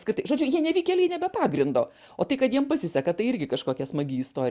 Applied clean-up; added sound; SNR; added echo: none; none; none; none.